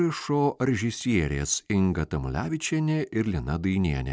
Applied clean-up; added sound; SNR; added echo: none; none; none; none.